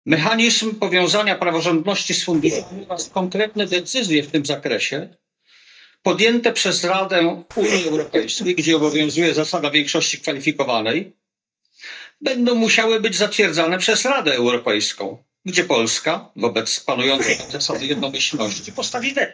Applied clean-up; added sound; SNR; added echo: neural mask model DeepFilterNet 3.